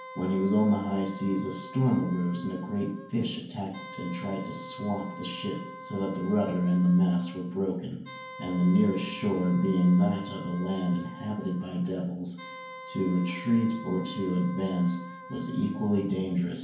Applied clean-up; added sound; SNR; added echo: none; Wind instrument, woodwind instrument; 16 dB; reverberation time 0.9 s.